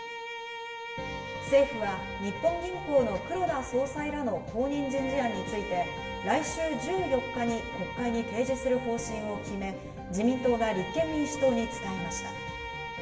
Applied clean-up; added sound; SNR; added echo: none; Bowed string instrument; 10 dB; reverberation time 0.9 s.